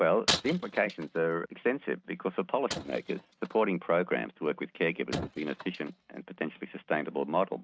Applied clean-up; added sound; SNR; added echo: neural mask model RNNoise.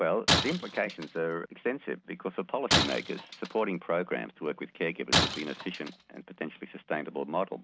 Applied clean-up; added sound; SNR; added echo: none; Shatter; 0 dB; none.